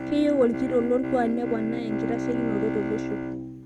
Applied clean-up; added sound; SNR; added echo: neural mask model RNNoise.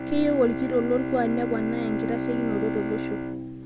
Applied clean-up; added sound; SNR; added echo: none; Bowed string instrument; 3 dB; none.